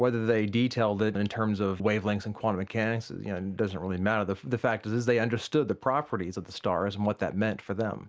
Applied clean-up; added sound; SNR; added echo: none; none; none; none.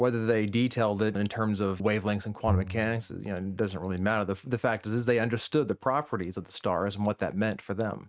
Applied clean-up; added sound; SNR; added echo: neural mask model RNNoise.